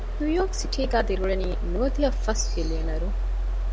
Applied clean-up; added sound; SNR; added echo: none; Mechanisms; -3 dB; none.